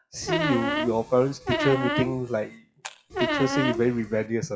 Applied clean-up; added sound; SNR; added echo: classical method WPE with log-MMSE.